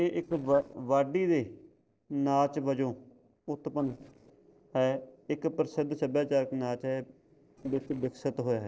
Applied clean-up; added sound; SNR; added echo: neural separator model SepFormer DNS4.